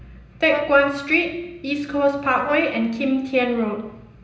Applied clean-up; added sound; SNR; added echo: none; Brass instrument; 14 dB; reverberation time 0.9 s.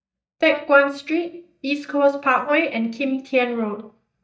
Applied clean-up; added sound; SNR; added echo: neural mask model DeepFilterNet 3.